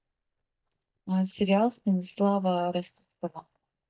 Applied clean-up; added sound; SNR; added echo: neural mask model DeepFilterNet 3.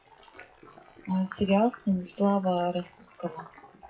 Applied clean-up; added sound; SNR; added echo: classical method WPE with log-MMSE.